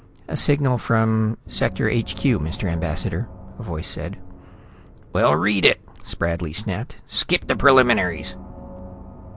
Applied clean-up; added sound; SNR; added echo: none; Gong; 16 dB; none.